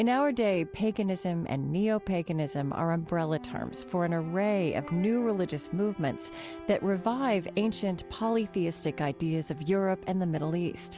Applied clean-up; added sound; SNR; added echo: none; none; none; none.